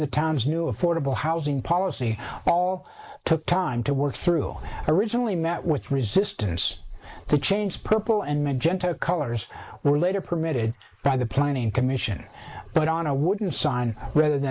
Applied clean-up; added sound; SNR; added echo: neural mask model Resemble Enhance denoiser.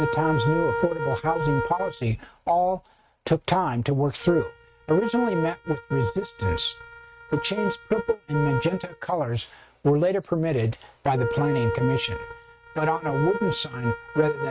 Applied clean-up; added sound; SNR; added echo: neural mask model RNNoise.